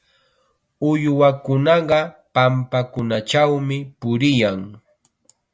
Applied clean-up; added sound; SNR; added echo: none; none; none; none.